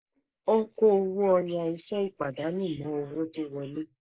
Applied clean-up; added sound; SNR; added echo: neural mask model Resemble Enhance denoiser.